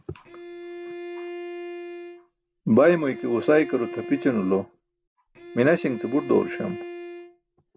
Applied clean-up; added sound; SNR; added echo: none; Bowed string instrument; 12 dB; none.